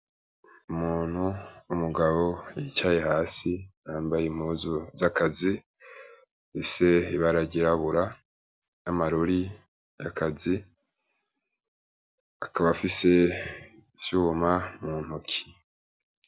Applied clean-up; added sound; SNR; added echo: none; none; none; none.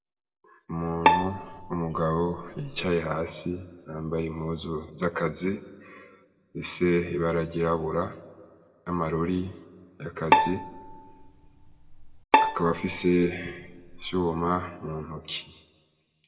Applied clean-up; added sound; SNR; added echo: none; Bowed string instrument; -2 dB; reverberation time 1.2 s.